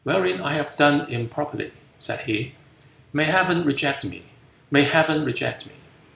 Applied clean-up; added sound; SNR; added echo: none; none; none; none.